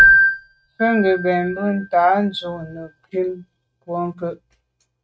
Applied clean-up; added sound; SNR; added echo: neural mask model RNNoise.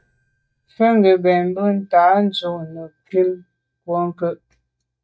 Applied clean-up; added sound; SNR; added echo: neural mask model DeepFilterNet 3.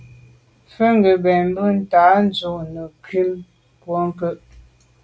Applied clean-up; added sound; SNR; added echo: none; none; none; none.